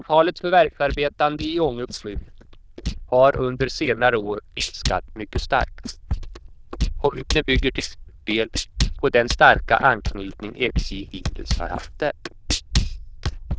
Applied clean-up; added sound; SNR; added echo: neural diffusion model UNIVERSE++.